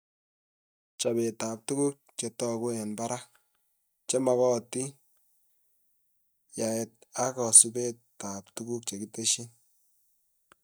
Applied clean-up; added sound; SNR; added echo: neural mask model DeepFilterNet 3.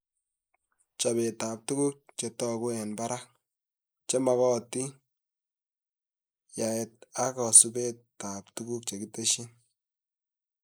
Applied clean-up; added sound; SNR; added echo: neural mask model Resemble Enhance denoiser.